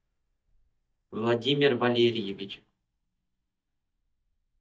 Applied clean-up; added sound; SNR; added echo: neural mask model DeepFilterNet 3.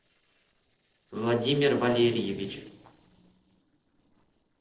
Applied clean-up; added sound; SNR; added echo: neural separator model SepFormer DNS4.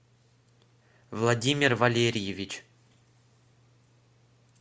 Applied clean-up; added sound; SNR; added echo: none; none; none; none.